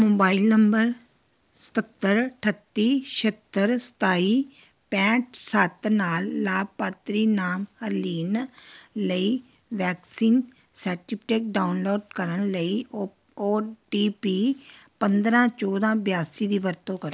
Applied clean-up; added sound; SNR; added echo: none; none; none; none.